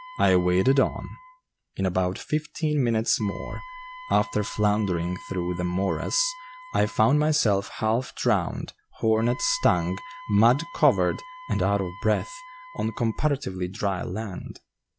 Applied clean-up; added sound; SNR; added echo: none; Wind instrument, woodwind instrument; 18 dB; none.